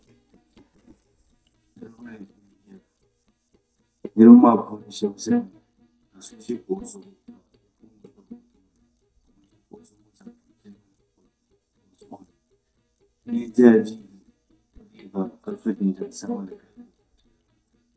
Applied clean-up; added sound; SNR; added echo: neural mask model DeepFilterNet 3.